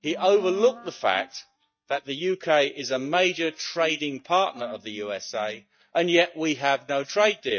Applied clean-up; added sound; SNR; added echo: neural mask model DeepFilterNet 3.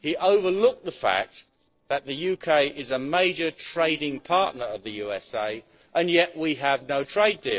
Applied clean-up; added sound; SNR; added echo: neural separator model SepFormer DNS4.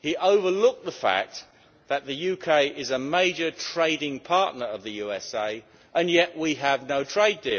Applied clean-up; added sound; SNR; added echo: none; none; none; none.